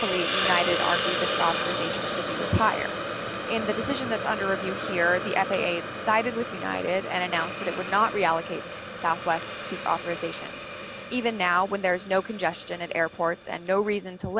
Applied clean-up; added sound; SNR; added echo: none; Hiss; 4 dB; none.